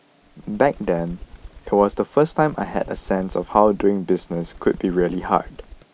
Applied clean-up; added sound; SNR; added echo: none; Bird; 20 dB; none.